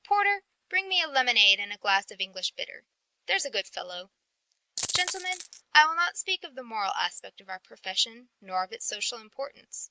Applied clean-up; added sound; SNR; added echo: neural mask model Resemble Enhance denoiser.